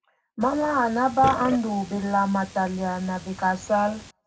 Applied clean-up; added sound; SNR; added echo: none; Burping, eructation; 14 dB; reverberation time 0.3 s.